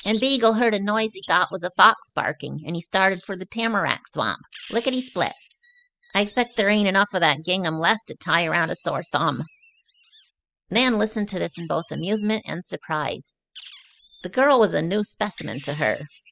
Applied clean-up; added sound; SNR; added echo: classical method spectral subtraction.